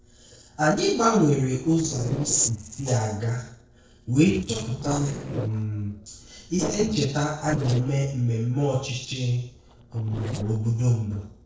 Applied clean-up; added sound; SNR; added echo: neural separator model SepFormer DNS4.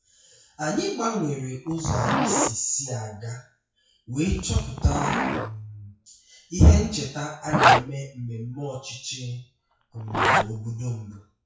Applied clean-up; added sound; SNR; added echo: classical method WPE with log-MMSE.